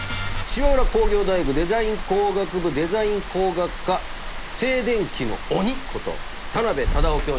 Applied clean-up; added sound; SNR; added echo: none; Rain; 2 dB; none.